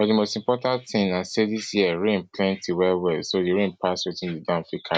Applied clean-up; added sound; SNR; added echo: none; none; none; none.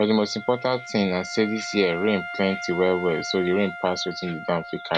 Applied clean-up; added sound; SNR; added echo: none; Wind instrument, woodwind instrument; 12 dB; none.